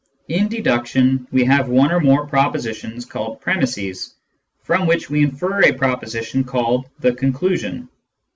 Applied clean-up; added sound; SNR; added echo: none; none; none; none.